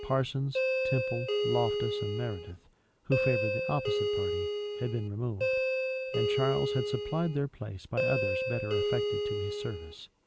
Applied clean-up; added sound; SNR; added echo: none; Doorbell; -2 dB; none.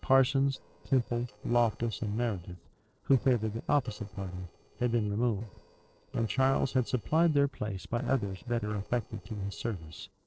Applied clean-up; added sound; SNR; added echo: neural separator model SepFormer DNS4.